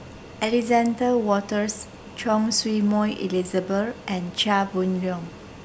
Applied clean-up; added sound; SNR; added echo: none; Fixed-wing aircraft, airplane; 18 dB; none.